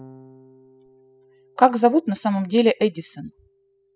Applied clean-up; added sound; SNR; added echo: classical method spectral subtraction.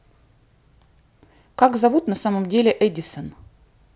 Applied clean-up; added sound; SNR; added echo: none; none; none; none.